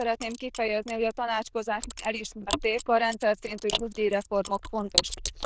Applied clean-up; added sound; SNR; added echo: neural diffusion model UNIVERSE++.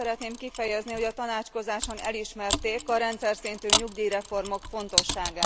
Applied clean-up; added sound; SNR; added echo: none; Mechanisms; 2 dB; none.